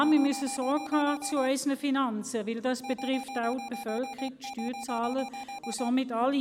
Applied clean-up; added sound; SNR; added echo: none; Alarm; 11 dB; none.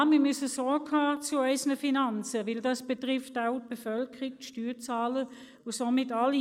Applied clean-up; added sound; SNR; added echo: neural mask model Resemble Enhance denoiser.